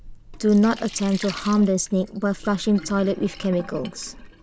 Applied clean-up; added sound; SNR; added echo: none; Sink (filling or washing); 17 dB; none.